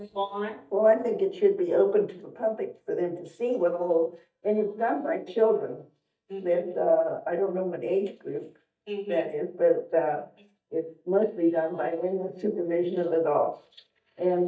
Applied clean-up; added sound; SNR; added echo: neural mask model DeepFilterNet 3.